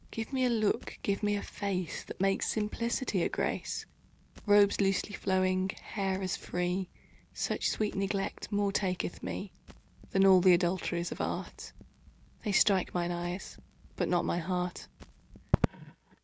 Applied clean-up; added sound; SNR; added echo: none; Crackle; 13 dB; none.